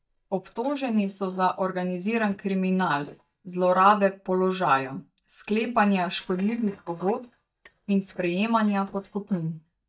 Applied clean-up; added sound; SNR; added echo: neural mask model DeepFilterNet 3.